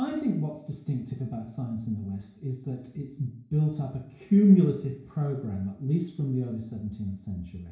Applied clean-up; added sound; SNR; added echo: none; none; none; reverberation time 0.6 s.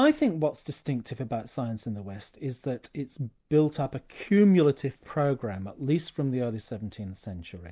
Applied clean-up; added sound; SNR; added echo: none; none; none; none.